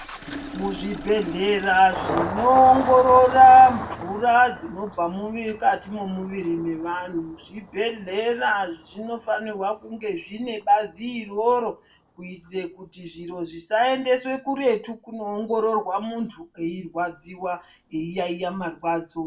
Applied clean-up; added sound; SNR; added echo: none; Engine starting; 14 dB; reverberation time 0.1 s.